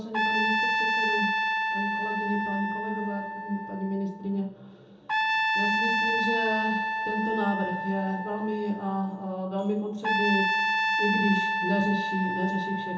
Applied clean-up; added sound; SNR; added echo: none; Trumpet; -2 dB; reverberation time 1.0 s.